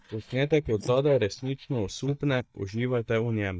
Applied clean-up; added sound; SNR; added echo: neural mask model DeepFilterNet 3.